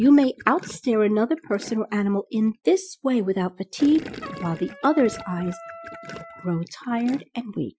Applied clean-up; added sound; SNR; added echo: classical method Wiener filter.